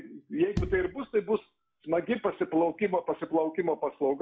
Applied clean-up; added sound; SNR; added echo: classical method log-MMSE.